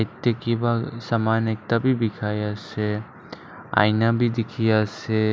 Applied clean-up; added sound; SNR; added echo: none; none; none; none.